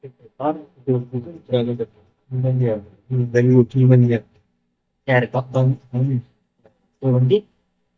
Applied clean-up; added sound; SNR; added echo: neural mask model DeepFilterNet 3.